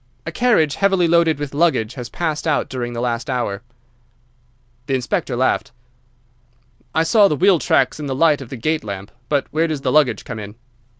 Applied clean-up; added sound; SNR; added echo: none; Piano; 18 dB; none.